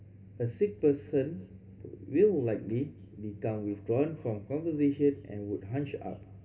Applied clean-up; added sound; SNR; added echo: none; none; none; reverberation time 2.8 s.